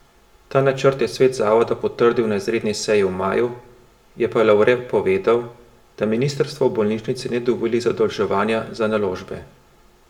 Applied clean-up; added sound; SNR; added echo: none; none; none; reverberation time 0.5 s.